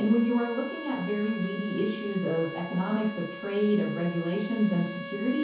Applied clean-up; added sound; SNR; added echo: none; Bowed string instrument; 12 dB; reverberation time 0.7 s.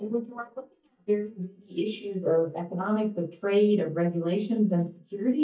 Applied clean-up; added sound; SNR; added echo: neural mask model DeepFilterNet 3.